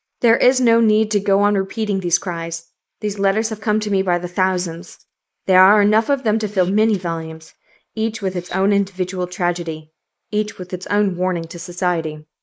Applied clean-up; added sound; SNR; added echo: neural mask model Resemble Enhance denoiser.